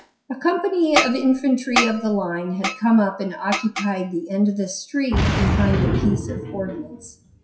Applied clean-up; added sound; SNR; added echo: classical method WPE with log-MMSE.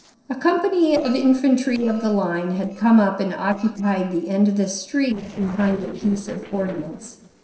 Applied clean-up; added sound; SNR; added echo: neural separator model SepFormer DNS4.